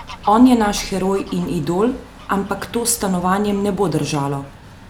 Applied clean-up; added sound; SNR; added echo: none; Bird vocalization, bird call, bird song / Fowl + Truck; 20 dB; none.